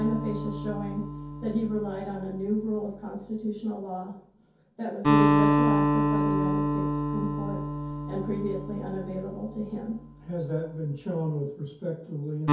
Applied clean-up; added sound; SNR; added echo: none; Acoustic guitar; -3 dB; reverberation time 0.6 s.